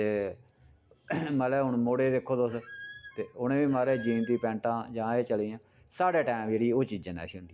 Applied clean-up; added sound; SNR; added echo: none; Squeak; 18 dB; none.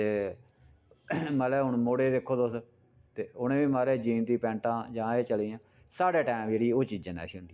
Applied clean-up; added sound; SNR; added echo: none; none; none; none.